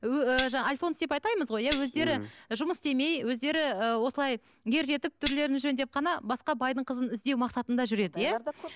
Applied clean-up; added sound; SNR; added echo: none; Tambourine; 9 dB; none.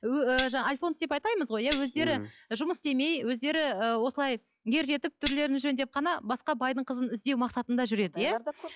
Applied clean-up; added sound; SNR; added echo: classical method log-MMSE.